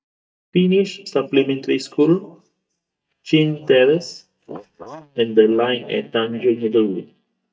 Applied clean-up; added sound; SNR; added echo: neural mask model DeepFilterNet 3.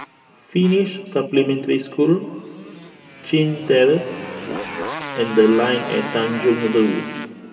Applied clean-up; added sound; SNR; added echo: none; Motorcycle; 13 dB; reverberation time 2.3 s.